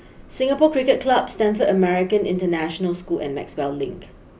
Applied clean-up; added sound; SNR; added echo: none; none; none; none.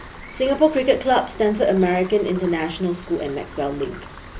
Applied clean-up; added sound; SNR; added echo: none; Rain; 18 dB; none.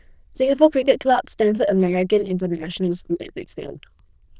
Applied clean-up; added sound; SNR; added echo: neural diffusion model UNIVERSE++.